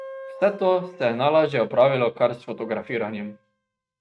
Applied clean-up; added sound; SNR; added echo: neural mask model RNNoise.